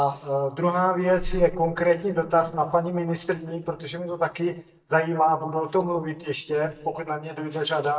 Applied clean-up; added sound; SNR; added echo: neural mask model DeepFilterNet 3.